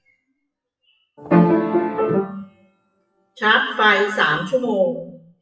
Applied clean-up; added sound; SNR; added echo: classical method WPE with log-MMSE.